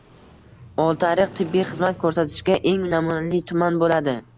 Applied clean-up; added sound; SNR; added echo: none; Motorcycle; 20 dB; none.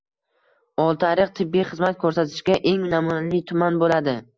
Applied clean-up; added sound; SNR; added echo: none; none; none; none.